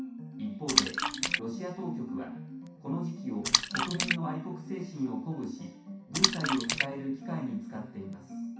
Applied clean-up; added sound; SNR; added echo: none; Splash, splatter; -2 dB; reverberation time 0.6 s.